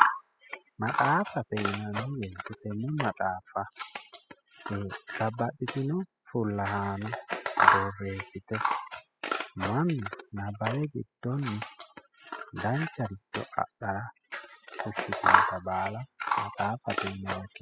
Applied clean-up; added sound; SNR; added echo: classical method spectral subtraction.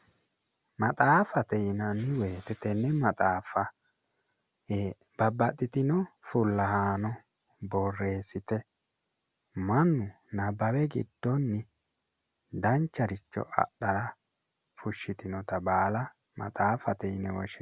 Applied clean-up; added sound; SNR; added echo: none; none; none; none.